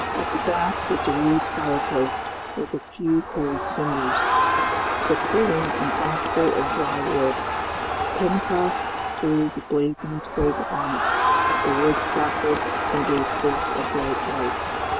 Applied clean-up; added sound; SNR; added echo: none; Crowd; -1 dB; none.